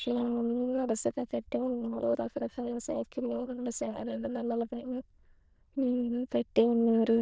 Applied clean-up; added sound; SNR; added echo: neural diffusion model UNIVERSE++.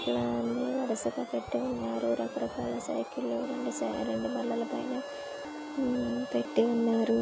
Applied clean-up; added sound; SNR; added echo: none; Alarm; 12 dB; none.